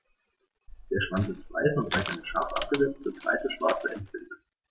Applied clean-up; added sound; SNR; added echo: none; Crushing; 8 dB; none.